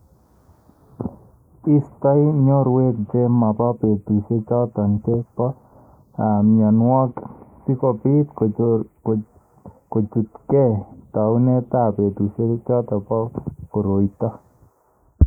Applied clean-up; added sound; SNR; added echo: neural mask model Resemble Enhance denoiser.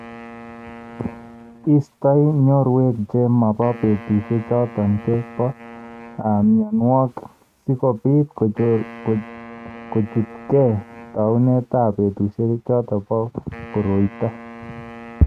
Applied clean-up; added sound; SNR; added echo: neural mask model RNNoise.